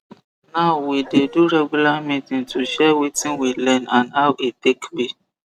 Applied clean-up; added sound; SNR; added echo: none; Dog; 19 dB; none.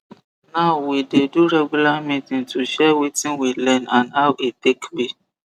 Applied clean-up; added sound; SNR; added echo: none; none; none; none.